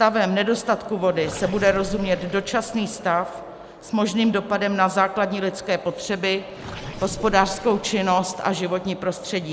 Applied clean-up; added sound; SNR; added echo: none; Gurgling; 18 dB; none.